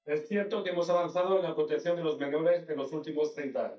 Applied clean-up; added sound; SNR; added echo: neural mask model DeepFilterNet 3.